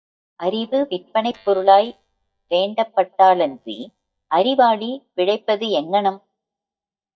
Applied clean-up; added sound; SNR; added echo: neural mask model DeepFilterNet 3.